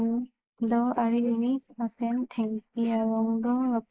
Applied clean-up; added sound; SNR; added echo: neural mask model Resemble Enhance denoiser.